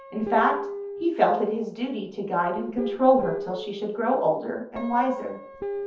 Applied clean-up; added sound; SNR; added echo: none; Guitar; 10 dB; reverberation time 0.5 s.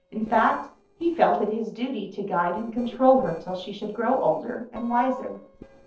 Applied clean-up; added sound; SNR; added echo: neural separator model SepFormer DNS4.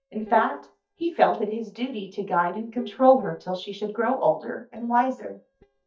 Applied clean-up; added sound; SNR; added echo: neural mask model DeepFilterNet 3.